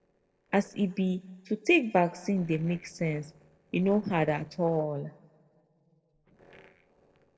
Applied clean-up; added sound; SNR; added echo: neural separator model SepFormer DNS4.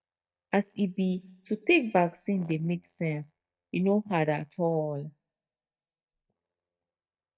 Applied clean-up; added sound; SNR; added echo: neural mask model DeepFilterNet 3.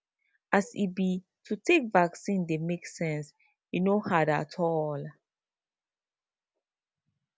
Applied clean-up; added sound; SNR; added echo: none; none; none; none.